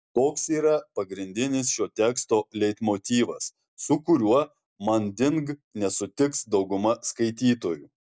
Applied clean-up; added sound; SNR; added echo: none; none; none; none.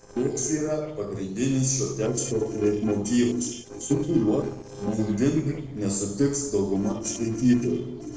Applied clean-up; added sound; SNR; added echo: neural separator model SepFormer DNS4.